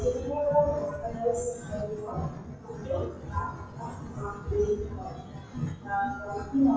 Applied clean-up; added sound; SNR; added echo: classical method WPE with log-MMSE.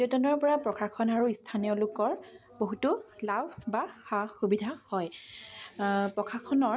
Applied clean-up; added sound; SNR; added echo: none; none; none; none.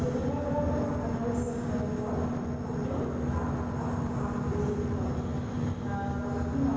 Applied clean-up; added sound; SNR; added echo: none; Boat, Water vehicle; -4 dB; reverberation time 2.2 s.